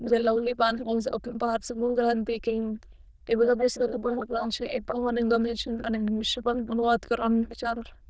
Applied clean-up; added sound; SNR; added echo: neural diffusion model UNIVERSE++.